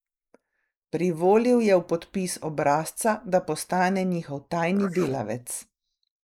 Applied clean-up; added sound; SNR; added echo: neural mask model Resemble Enhance denoiser.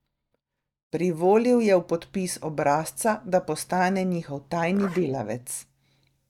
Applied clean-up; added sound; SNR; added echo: neural mask model DeepFilterNet 3.